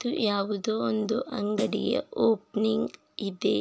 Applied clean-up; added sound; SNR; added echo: none; Snare drum; 13 dB; none.